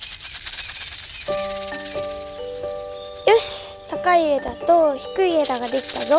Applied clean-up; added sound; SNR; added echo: none; Rattle (instrument); 19 dB; none.